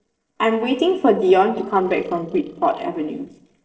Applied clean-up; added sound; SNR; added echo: neural separator model SepFormer DNS4.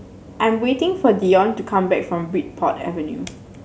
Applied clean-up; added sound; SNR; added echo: none; none; none; none.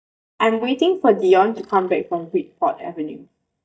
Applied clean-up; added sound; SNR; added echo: neural mask model DeepFilterNet 3.